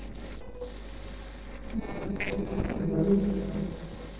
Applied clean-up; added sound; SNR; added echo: neural separator model SepFormer DNS4.